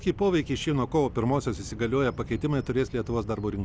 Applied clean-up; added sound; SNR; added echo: none; Bird vocalization, bird call, bird song; 13 dB; none.